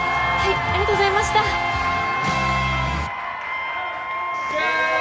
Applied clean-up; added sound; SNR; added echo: none; Cheering + Wind instrument, woodwind instrument; 0 dB; none.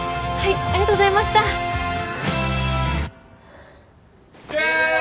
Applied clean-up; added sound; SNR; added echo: none; none; none; none.